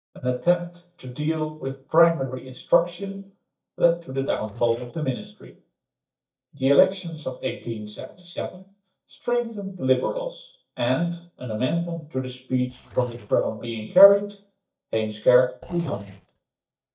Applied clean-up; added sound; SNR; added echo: neural mask model DeepFilterNet 3.